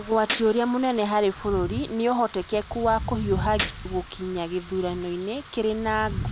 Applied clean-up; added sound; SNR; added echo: none; Wind / Rain + Gunshot, gunfire; 8 dB; none.